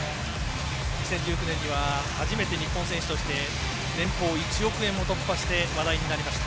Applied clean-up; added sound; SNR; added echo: none; none; none; none.